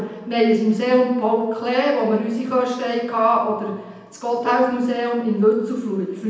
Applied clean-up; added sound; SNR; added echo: none; Wind instrument, woodwind instrument; 12 dB; reverberation time 0.9 s.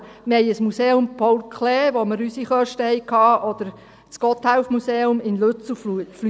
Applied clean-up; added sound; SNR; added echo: none; none; none; none.